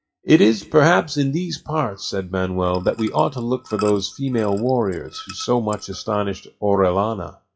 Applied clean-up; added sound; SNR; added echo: classical method WPE with log-MMSE.